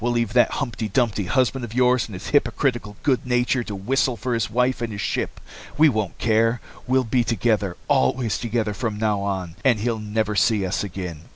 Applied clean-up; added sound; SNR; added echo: none; none; none; none.